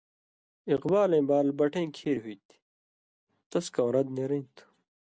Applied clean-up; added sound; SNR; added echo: none; none; none; none.